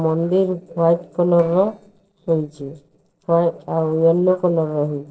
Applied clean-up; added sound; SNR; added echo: neural separator model SepFormer DNS4.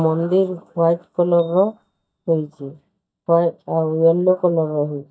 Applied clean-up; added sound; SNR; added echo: neural mask model DeepFilterNet 3.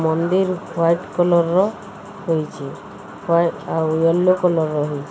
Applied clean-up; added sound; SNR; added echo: none; none; none; none.